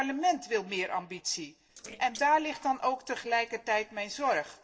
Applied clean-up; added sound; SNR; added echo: neural separator model SepFormer DNS4.